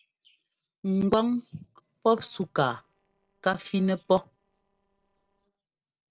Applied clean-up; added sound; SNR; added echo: neural separator model SepFormer DNS4.